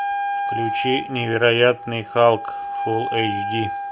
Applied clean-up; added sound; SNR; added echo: none; Wind instrument, woodwind instrument; 5 dB; none.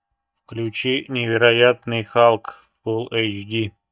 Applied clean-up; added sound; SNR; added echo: neural mask model DeepFilterNet 3.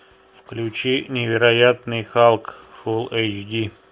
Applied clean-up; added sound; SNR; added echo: none; none; none; none.